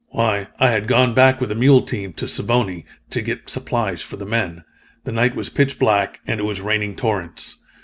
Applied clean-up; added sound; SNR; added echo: none; none; none; none.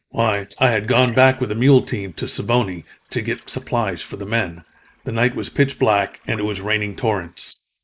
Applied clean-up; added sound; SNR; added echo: neural mask model Resemble Enhance denoiser.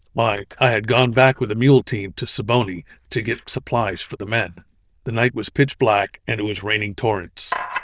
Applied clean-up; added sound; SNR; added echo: neural diffusion model UNIVERSE++.